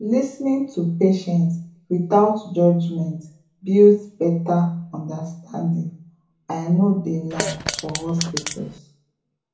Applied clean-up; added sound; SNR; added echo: none; Fart; 8 dB; reverberation time 0.7 s.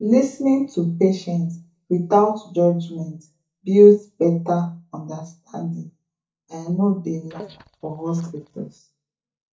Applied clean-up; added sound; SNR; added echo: neural mask model DeepFilterNet 3.